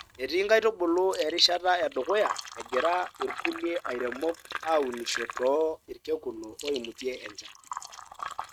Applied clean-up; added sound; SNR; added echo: neural mask model RNNoise.